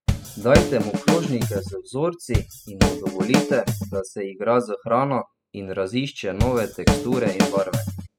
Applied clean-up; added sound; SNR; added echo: classical method spectral subtraction.